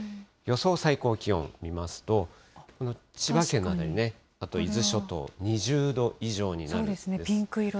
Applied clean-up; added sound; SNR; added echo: none; none; none; none.